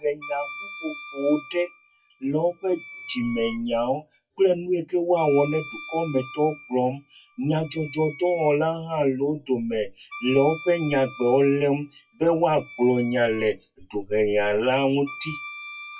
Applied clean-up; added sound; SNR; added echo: classical method WPE with log-MMSE.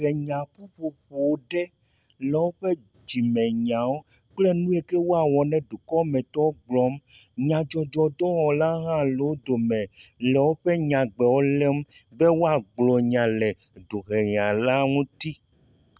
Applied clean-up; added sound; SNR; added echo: none; none; none; none.